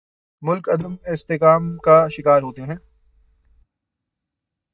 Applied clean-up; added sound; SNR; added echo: neural mask model DeepFilterNet 3.